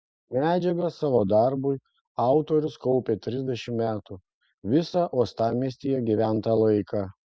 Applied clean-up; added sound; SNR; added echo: none; none; none; none.